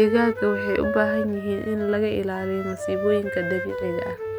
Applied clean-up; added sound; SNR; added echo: none; Wind instrument, woodwind instrument; 6 dB; none.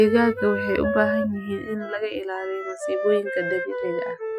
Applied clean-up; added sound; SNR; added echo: classical method Wiener filter.